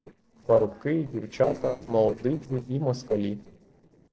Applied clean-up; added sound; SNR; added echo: neural separator model SepFormer DNS4.